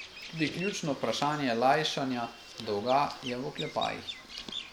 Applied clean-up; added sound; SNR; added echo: none; Bird vocalization, bird call, bird song; 12 dB; none.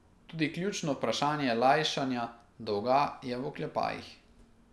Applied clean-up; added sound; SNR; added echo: none; none; none; none.